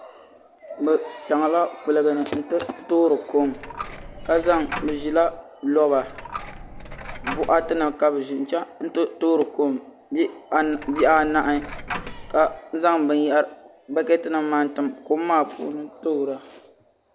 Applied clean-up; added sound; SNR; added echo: none; Coin (dropping); 11 dB; none.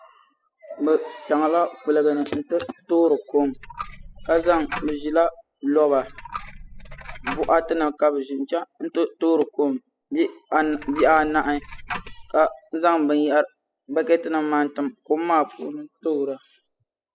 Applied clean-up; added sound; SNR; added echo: classical method spectral subtraction.